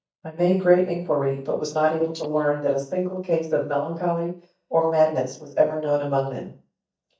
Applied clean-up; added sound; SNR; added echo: neural mask model DeepFilterNet 3.